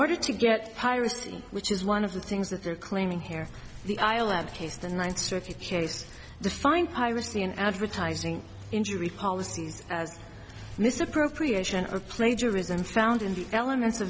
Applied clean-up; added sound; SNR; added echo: none; Tools; 17 dB; none.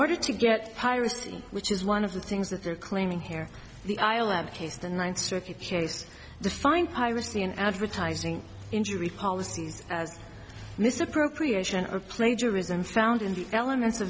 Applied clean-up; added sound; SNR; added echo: none; none; none; none.